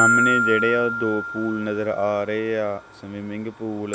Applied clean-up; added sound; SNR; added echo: none; Glockenspiel; 1 dB; none.